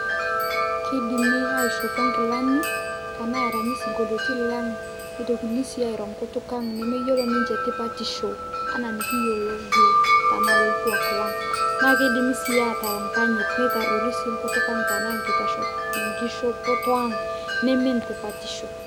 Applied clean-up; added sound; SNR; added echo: none; Wind chime; -2 dB; none.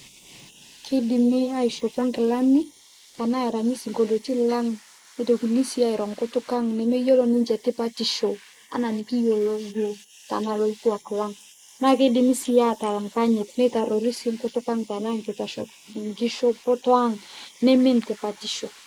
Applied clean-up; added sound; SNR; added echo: neural mask model Resemble Enhance denoiser.